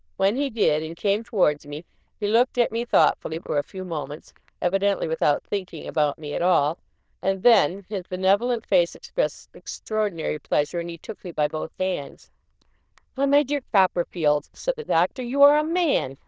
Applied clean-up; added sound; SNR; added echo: neural diffusion model UNIVERSE++.